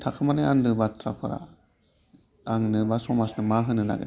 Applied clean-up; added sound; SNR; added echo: none; none; none; none.